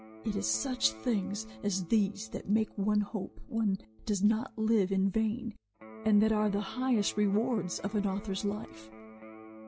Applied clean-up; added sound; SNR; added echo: none; Electric guitar; 19 dB; none.